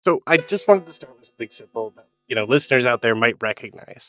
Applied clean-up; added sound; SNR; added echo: neural mask model DeepFilterNet 3.